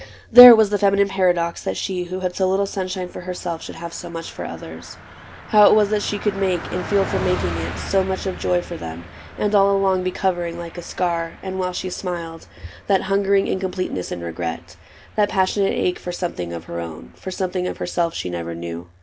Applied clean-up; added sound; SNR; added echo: none; Car passing by; 15 dB; none.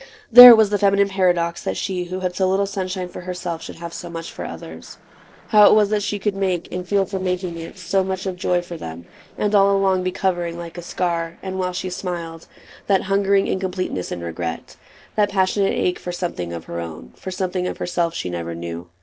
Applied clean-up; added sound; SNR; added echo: neural separator model SepFormer DNS4.